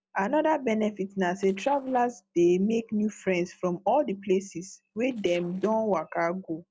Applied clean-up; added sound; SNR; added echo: neural separator model SepFormer DNS4.